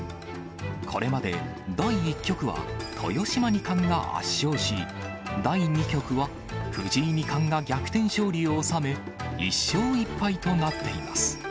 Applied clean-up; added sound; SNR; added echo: none; none; none; none.